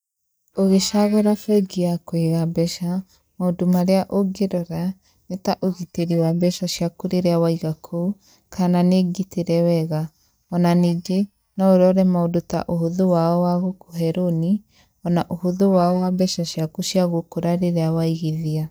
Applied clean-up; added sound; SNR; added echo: neural mask model DeepFilterNet 3.